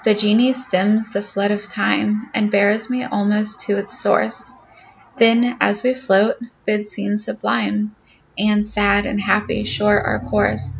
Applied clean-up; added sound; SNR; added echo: none; none; none; none.